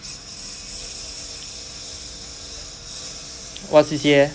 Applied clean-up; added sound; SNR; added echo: none; Engine; 12 dB; none.